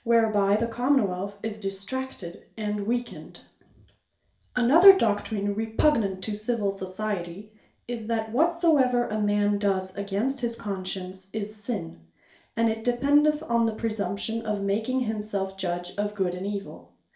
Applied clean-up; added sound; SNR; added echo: none; none; none; reverberation time 0.4 s.